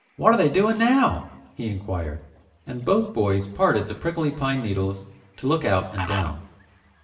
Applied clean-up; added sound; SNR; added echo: none; Fowl; 19 dB; reverberation time 0.7 s.